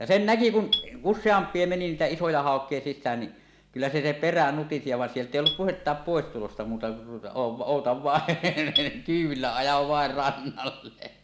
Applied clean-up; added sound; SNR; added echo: none; Marimba, xylophone; 8 dB; none.